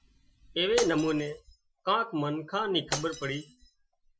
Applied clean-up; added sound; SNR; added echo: classical method Wiener filter.